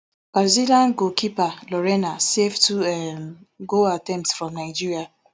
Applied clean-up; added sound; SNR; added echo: none; none; none; none.